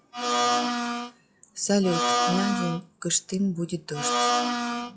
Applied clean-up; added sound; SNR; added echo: classical method log-MMSE.